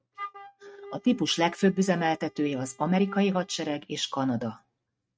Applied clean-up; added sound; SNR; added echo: neural mask model RNNoise.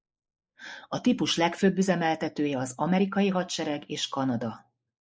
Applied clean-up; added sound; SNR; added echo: neural mask model Resemble Enhance denoiser.